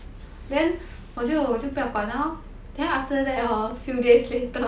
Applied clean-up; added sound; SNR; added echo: none; none; none; none.